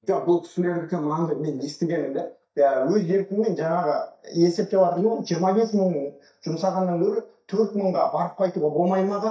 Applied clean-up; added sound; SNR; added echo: neural mask model DeepFilterNet 3.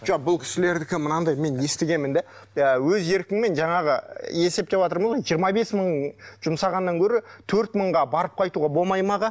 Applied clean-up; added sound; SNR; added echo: none; none; none; none.